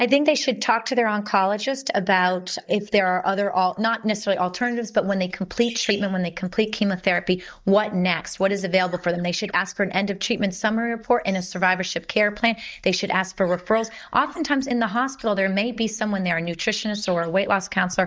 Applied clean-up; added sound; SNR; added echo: neural mask model DeepFilterNet 3.